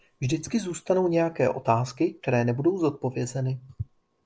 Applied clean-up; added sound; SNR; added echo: none; none; none; none.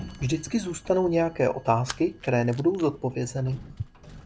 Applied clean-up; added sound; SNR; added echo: none; Splash, splatter + Sliding door; 17 dB; none.